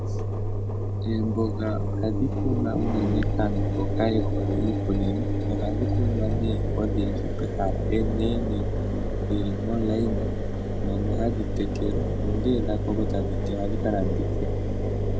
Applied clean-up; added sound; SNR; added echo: none; Engine; -5 dB; none.